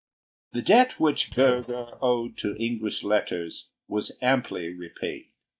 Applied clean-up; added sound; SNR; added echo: neural mask model DeepFilterNet 3.